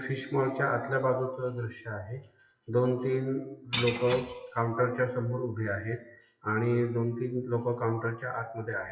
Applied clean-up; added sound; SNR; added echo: classical method WPE with log-MMSE.